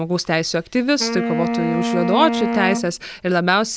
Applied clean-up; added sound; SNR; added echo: none; Wind instrument, woodwind instrument; 4 dB; none.